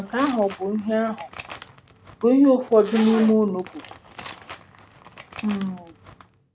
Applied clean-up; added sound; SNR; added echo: none; Zipper (clothing); 16 dB; none.